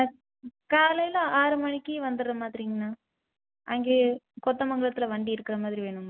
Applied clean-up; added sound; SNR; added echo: none; none; none; none.